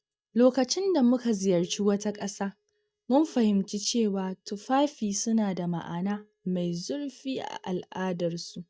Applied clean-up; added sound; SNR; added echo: neural mask model DeepFilterNet 3.